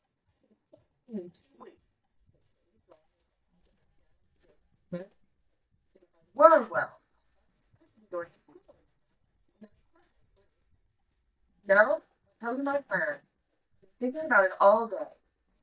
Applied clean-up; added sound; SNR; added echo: neural mask model DeepFilterNet 3.